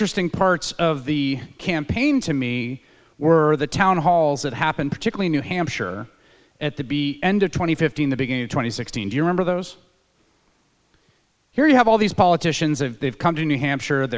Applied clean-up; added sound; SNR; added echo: none; none; none; none.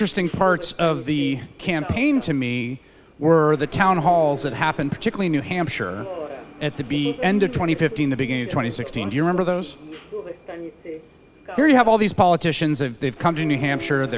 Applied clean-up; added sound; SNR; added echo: none; Subway, metro, underground; 15 dB; none.